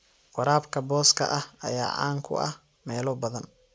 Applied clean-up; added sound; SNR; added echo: none; none; none; none.